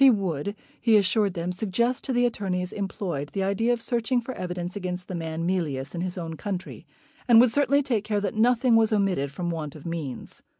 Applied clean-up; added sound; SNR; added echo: none; none; none; none.